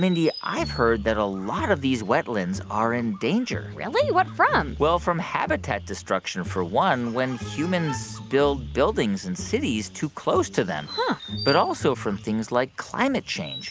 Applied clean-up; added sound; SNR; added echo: none; none; none; none.